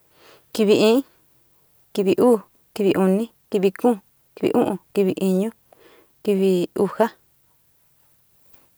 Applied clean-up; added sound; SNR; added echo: none; none; none; none.